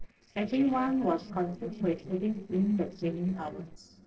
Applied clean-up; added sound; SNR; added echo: neural separator model SepFormer DNS4.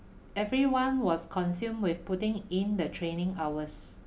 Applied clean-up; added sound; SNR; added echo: none; none; none; none.